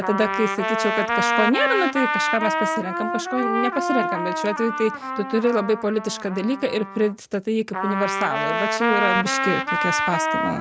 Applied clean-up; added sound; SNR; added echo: none; Trumpet; 0 dB; none.